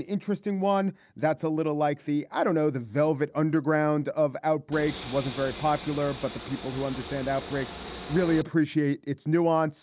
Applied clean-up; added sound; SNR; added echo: none; Train; 12 dB; none.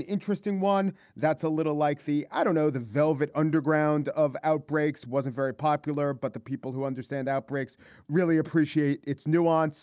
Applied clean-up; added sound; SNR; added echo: none; none; none; none.